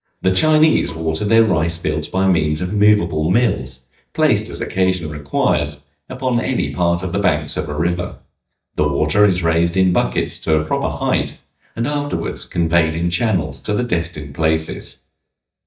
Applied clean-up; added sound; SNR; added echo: neural mask model DeepFilterNet 3.